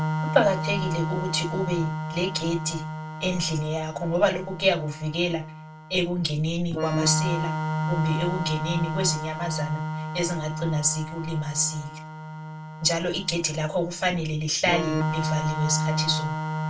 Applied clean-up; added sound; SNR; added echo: none; Organ; 3 dB; reverberation time 0.2 s.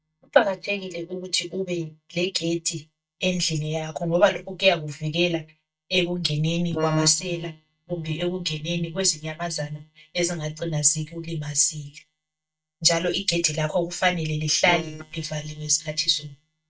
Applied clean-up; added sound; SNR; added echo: neural mask model DeepFilterNet 3.